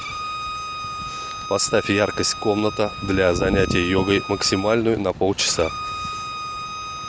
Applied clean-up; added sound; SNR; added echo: none; Bowed string instrument; 9 dB; none.